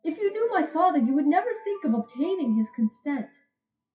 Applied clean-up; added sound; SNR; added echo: classical method WPE with log-MMSE.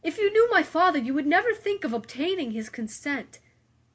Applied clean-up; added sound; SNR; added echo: none; none; none; none.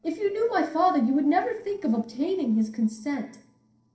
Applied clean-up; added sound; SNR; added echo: neural separator model SepFormer DNS4.